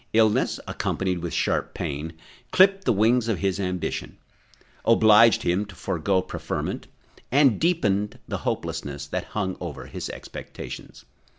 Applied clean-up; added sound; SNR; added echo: none; none; none; none.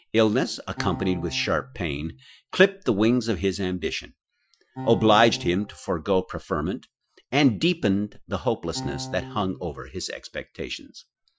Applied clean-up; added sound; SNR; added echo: classical method Wiener filter.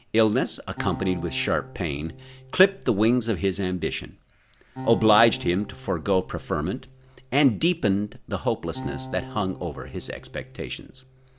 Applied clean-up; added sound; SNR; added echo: none; Acoustic guitar; 16 dB; none.